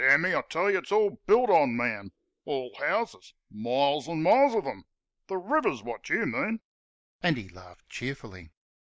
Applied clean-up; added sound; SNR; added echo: neural mask model Resemble Enhance denoiser.